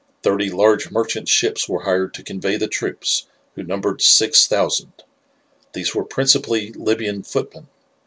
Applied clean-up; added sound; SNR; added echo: none; none; none; none.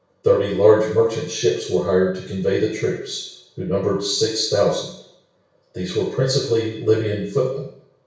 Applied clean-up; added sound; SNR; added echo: none; none; none; reverberation time 0.6 s.